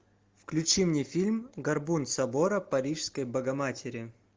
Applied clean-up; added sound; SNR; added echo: none; none; none; none.